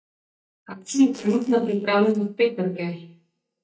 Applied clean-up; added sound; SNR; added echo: neural mask model DeepFilterNet 3.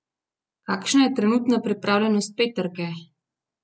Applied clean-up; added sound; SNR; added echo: none; none; none; none.